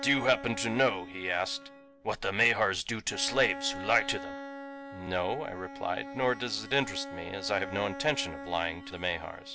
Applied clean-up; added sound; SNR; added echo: none; Bowed string instrument; 11 dB; none.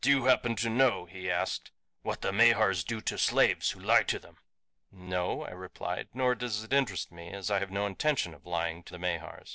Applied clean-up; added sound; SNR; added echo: none; none; none; none.